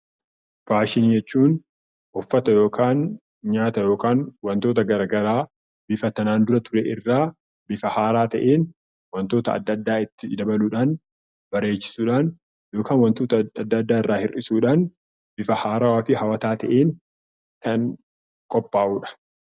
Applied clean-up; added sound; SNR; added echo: none; none; none; none.